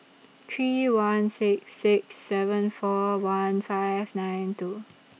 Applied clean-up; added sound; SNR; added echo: none; none; none; none.